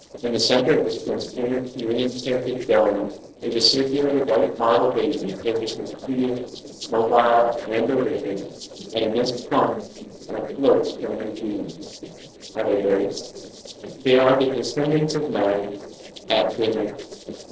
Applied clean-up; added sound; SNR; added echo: neural separator model SepFormer DNS4.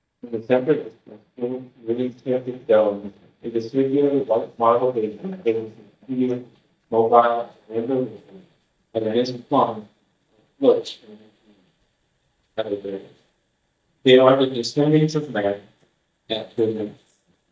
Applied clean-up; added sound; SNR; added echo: neural mask model DeepFilterNet 3.